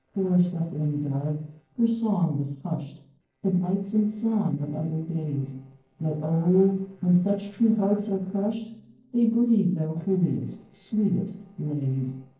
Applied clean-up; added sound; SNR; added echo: neural separator model SepFormer DNS4.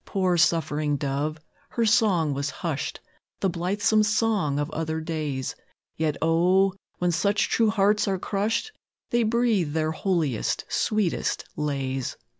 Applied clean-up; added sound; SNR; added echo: none; none; none; none.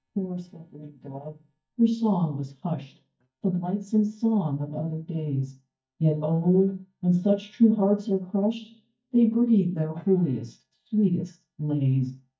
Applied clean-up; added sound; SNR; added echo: neural mask model DeepFilterNet 3.